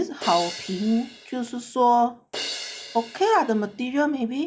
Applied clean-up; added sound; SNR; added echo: none; Crash cymbal; 12 dB; none.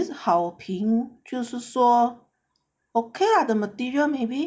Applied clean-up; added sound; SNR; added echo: none; none; none; none.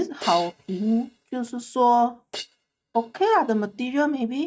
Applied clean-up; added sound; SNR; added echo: neural mask model RNNoise.